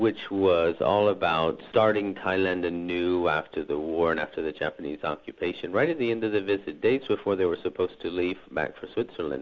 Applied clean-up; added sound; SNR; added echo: none; none; none; none.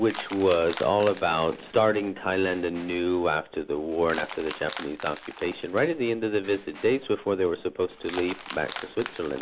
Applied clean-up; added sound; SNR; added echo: none; Crushing; 14 dB; none.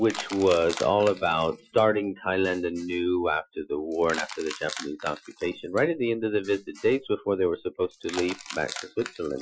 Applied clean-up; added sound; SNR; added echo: classical method Wiener filter.